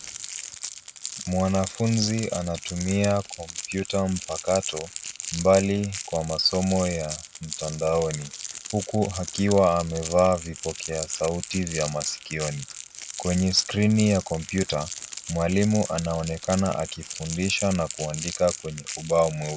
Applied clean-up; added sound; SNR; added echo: none; Crackle; 11 dB; none.